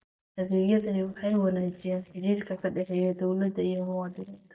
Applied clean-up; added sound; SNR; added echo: neural mask model DeepFilterNet 3.